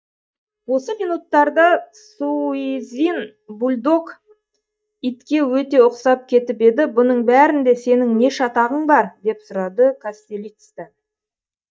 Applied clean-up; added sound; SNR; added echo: neural mask model DeepFilterNet 3.